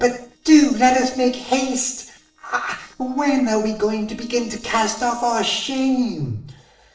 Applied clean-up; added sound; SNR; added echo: neural separator model SepFormer DNS4.